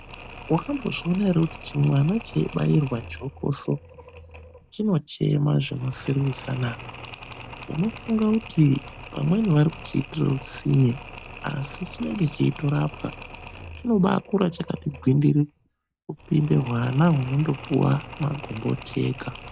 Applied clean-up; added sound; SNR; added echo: none; Mechanisms; 16 dB; none.